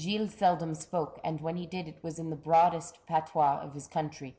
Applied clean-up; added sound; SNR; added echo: none; none; none; none.